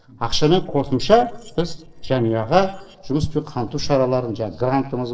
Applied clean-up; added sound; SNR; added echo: neural separator model SepFormer DNS4.